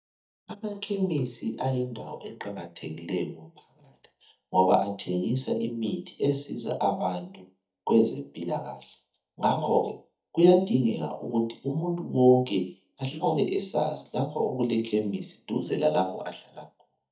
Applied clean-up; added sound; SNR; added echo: neural mask model DeepFilterNet 3.